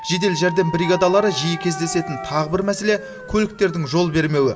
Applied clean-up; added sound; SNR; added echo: none; Wind instrument, woodwind instrument; 16 dB; reverberation time 1.3 s.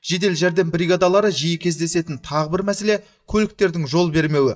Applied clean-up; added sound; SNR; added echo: neural mask model DeepFilterNet 3.